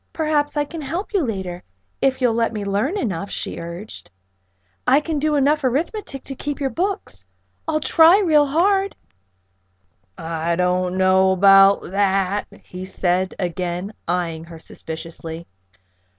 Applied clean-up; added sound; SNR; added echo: none; none; none; none.